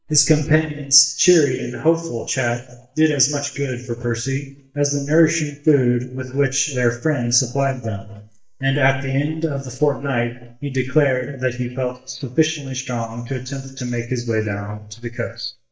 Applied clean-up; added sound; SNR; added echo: neural mask model DeepFilterNet 3.